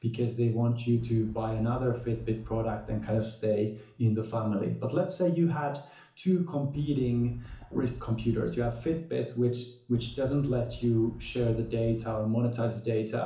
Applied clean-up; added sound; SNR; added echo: none; Wind; 16 dB; reverberation time 0.7 s.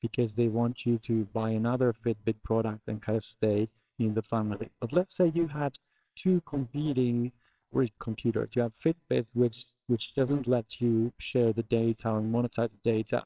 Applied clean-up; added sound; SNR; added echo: neural separator model SepFormer WHAMR!.